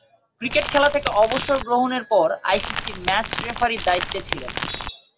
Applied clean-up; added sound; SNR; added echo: none; Crumpling, crinkling / Crackle; 6 dB; none.